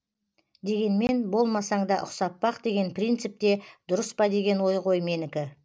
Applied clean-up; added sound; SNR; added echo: none; none; none; none.